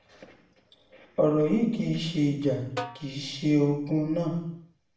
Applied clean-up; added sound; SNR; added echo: none; Snare drum; 13 dB; reverberation time 0.7 s.